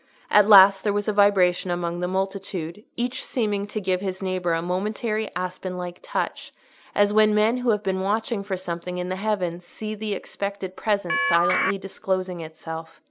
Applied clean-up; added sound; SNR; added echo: none; Telephone; -1 dB; none.